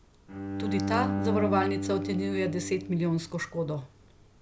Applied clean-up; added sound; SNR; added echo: none; Bowed string instrument; 3 dB; none.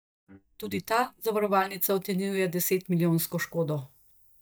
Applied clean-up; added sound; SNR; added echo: neural mask model DeepFilterNet 3.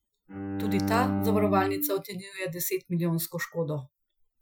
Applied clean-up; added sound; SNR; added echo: classical method Wiener filter.